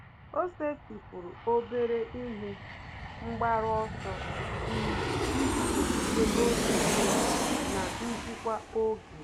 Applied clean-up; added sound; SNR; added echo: none; Aircraft; -2 dB; none.